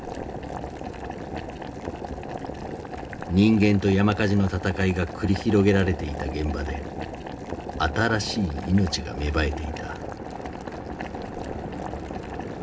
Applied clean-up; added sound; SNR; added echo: none; Boiling; 8 dB; reverberation time 0.3 s.